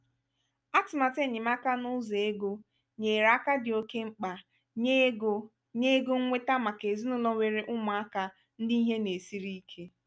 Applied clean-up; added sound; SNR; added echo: none; none; none; none.